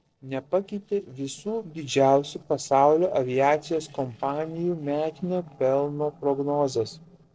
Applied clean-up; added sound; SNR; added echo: neural separator model SepFormer DNS4.